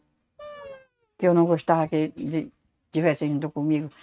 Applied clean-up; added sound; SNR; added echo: neural mask model RNNoise.